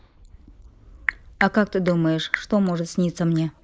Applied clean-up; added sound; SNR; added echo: neural mask model Resemble Enhance denoiser.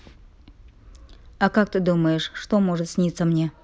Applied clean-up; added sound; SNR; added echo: none; none; none; none.